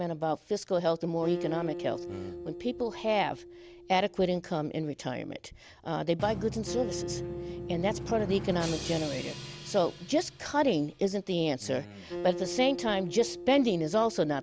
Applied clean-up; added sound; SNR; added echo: none; Drum + Acoustic guitar; 10 dB; none.